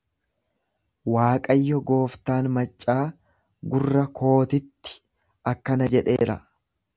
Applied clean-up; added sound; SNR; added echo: none; none; none; none.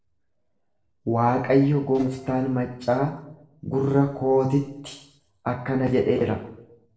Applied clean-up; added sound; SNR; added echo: neural separator model SepFormer DNS4.